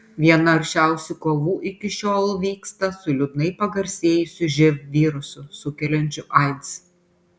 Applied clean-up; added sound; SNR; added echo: none; none; none; none.